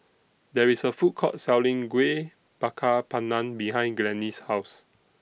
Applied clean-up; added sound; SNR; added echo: none; none; none; none.